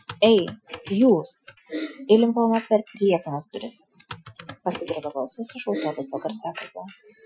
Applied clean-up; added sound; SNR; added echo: classical method Wiener filter.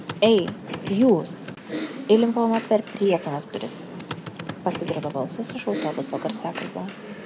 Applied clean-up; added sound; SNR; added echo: none; Computer keyboard; 10 dB; none.